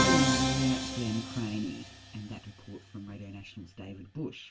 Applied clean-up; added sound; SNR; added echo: none; Musical instrument; -2 dB; reverberation time 0.2 s.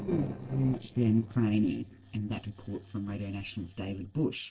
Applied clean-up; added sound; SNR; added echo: neural separator model SepFormer DNS4.